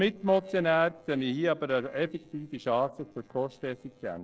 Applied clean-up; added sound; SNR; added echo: neural separator model SepFormer DNS4.